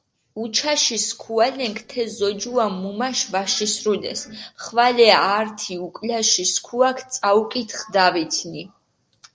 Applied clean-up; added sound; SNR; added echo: neural separator model SepFormer DNS4.